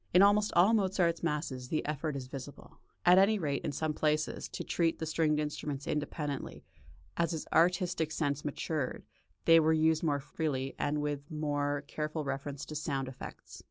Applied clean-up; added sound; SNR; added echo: none; none; none; none.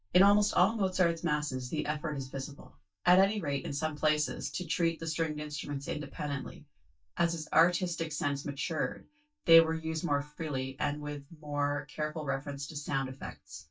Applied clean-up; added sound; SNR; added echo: neural mask model DeepFilterNet 3.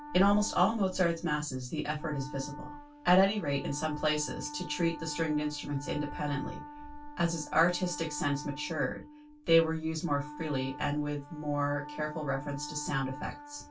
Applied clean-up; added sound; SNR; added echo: none; Wind instrument, woodwind instrument; 14 dB; reverberation time 0.2 s.